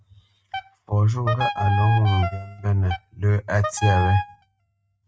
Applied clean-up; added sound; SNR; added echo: neural mask model RNNoise.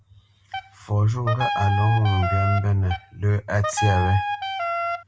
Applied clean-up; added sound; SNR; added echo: none; Wind instrument, woodwind instrument; 4 dB; none.